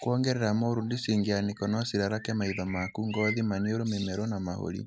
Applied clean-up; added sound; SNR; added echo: neural mask model Resemble Enhance denoiser.